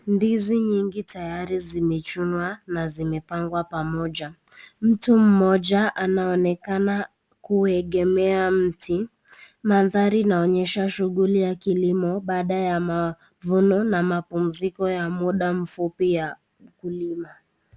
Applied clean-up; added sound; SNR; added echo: none; none; none; none.